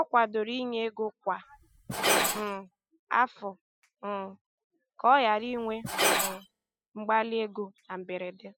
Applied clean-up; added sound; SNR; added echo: classical method spectral subtraction.